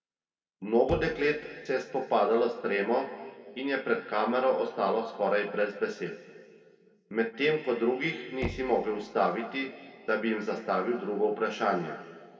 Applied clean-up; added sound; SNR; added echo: none; Knock; 15 dB; reverberation time 1.8 s.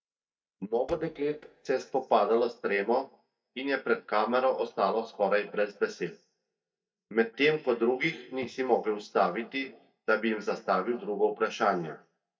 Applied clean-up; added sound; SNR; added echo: neural mask model DeepFilterNet 3.